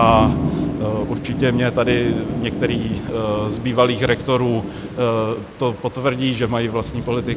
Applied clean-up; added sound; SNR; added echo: none; Thunder / Rain; 5 dB; none.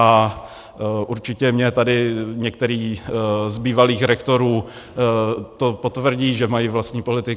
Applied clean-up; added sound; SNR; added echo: none; none; none; none.